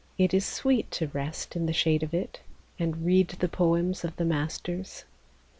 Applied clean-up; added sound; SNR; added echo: none; none; none; none.